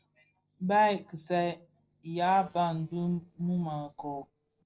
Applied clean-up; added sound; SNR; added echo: neural separator model SepFormer DNS4.